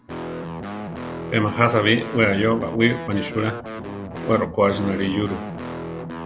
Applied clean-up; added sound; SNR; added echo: none; Guitar; 8 dB; none.